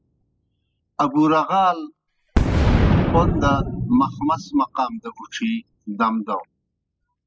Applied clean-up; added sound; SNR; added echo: classical method spectral subtraction.